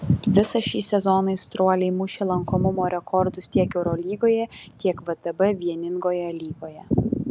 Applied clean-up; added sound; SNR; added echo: none; none; none; none.